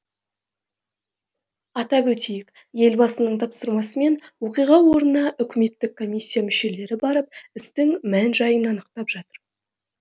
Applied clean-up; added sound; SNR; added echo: none; none; none; none.